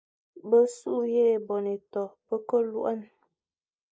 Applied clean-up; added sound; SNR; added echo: neural mask model Resemble Enhance denoiser.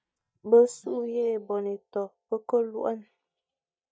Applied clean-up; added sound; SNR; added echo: neural mask model DeepFilterNet 3.